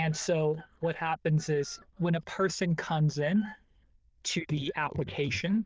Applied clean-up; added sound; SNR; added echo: neural diffusion model UNIVERSE++.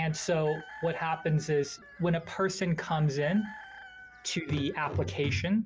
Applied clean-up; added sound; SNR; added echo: none; Chicken, rooster; 19 dB; none.